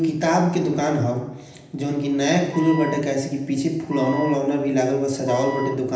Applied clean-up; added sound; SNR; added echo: none; Wind instrument, woodwind instrument; 12 dB; reverberation time 0.9 s.